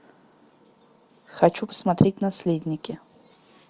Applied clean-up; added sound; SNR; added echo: none; none; none; none.